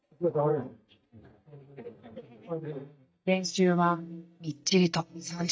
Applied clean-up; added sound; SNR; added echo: neural mask model DeepFilterNet 3.